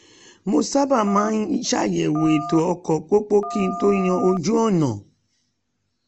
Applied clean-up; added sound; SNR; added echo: none; Telephone; 11 dB; none.